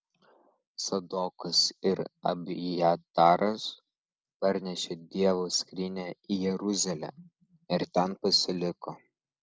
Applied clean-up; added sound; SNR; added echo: none; none; none; none.